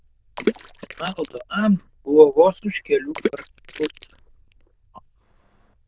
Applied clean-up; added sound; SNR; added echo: neural diffusion model UNIVERSE++.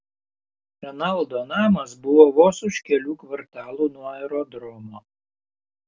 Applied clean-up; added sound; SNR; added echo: none; none; none; none.